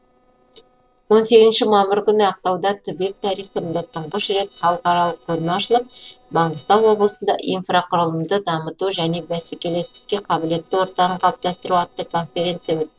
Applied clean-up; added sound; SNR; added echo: neural separator model SepFormer DNS4.